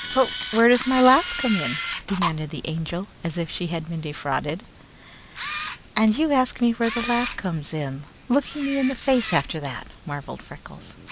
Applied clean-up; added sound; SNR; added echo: none; Camera; 11 dB; none.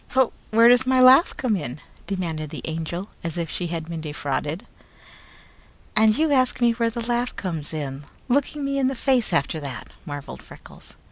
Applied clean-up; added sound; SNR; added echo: none; none; none; none.